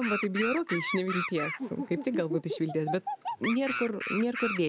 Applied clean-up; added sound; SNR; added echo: none; Animal; 4 dB; none.